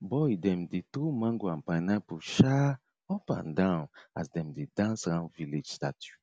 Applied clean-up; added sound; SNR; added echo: none; none; none; none.